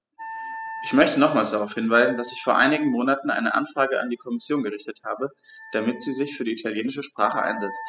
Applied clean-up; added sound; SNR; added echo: classical method spectral subtraction.